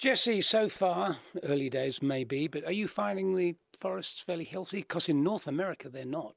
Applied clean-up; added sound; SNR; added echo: none; none; none; none.